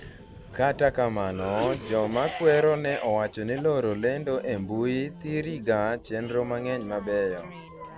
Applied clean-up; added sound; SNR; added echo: none; Cough; 14 dB; none.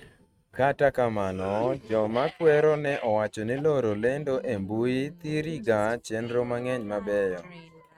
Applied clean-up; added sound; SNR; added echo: neural mask model RNNoise.